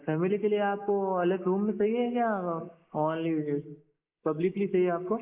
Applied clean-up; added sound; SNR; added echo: neural mask model Resemble Enhance denoiser.